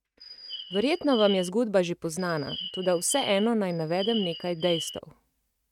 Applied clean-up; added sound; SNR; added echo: neural mask model RNNoise.